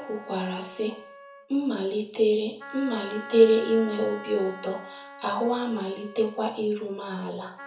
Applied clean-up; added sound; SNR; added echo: none; Wind instrument, woodwind instrument; 17 dB; reverberation time 0.6 s.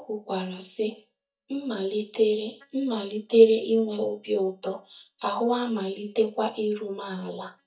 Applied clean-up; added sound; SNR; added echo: neural mask model DeepFilterNet 3.